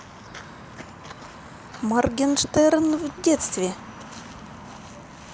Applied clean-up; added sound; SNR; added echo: none; Walk, footsteps; 15 dB; none.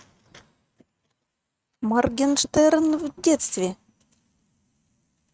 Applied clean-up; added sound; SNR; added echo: neural mask model RNNoise.